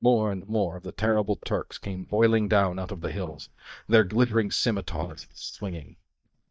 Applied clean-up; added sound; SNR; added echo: neural mask model DeepFilterNet 3.